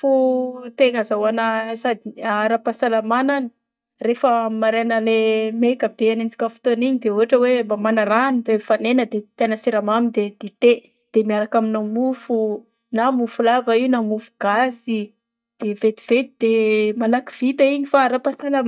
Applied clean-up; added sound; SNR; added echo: neural mask model DeepFilterNet 3.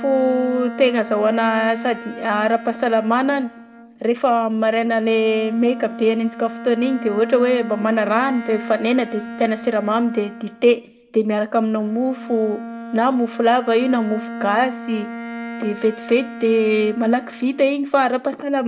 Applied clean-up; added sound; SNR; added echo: none; Bowed string instrument; 13 dB; reverberation time 0.3 s.